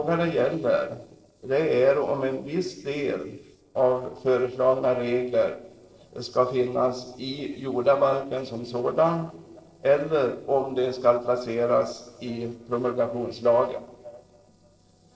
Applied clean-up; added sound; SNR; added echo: neural separator model SepFormer DNS4.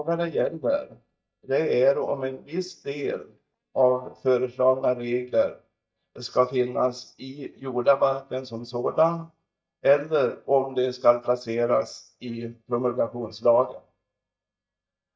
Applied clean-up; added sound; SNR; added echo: neural mask model DeepFilterNet 3.